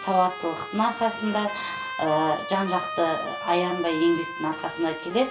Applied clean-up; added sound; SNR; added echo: none; Trumpet; 9 dB; reverberation time 0.3 s.